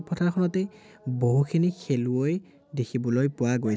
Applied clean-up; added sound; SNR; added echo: none; none; none; none.